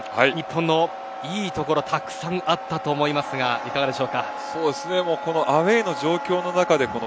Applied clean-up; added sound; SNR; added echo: none; Wind instrument, woodwind instrument; 11 dB; none.